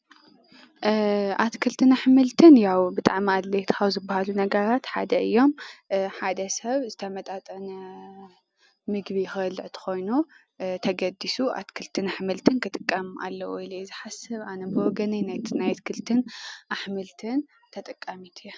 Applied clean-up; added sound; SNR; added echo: none; none; none; none.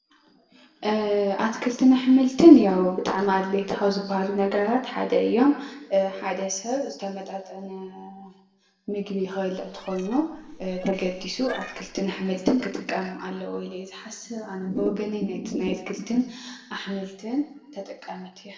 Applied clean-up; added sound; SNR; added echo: neural separator model SepFormer DNS4.